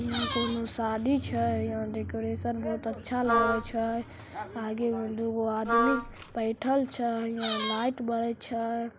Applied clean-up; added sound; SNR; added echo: none; Wind instrument, woodwind instrument + Squeak; 0 dB; none.